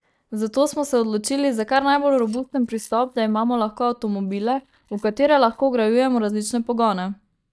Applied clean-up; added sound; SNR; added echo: neural mask model DeepFilterNet 3.